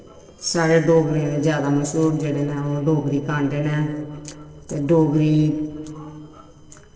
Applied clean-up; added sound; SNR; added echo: neural separator model SepFormer DNS4.